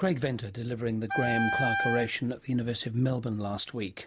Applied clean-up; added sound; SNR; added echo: none; Wind instrument, woodwind instrument; 2 dB; none.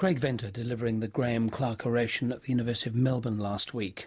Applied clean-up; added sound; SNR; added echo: none; none; none; none.